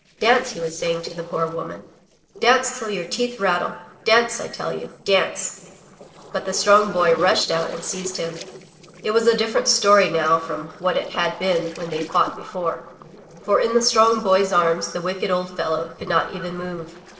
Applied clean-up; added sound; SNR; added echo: neural separator model SepFormer DNS4.